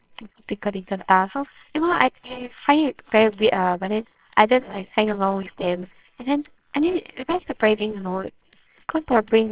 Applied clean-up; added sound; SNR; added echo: neural separator model SepFormer WHAMR!.